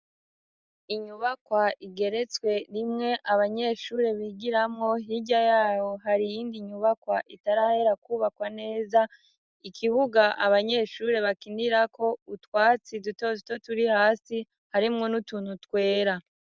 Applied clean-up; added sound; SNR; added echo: none; none; none; none.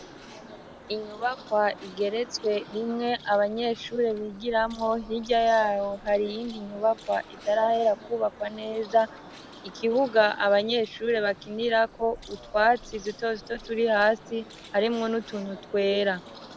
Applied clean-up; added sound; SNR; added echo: none; Bird; 19 dB; none.